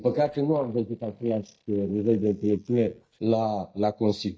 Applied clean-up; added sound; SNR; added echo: neural mask model DeepFilterNet 3.